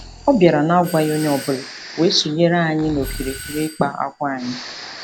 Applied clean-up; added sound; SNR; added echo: none; Doorbell + Breathing; 15 dB; none.